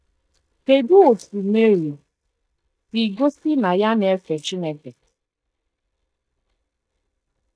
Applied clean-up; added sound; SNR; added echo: neural mask model DeepFilterNet 3.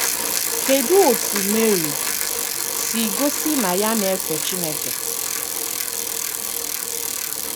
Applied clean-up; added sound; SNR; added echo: none; Bicycle; -1 dB; none.